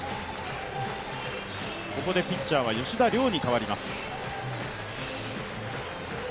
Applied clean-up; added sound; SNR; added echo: none; none; none; none.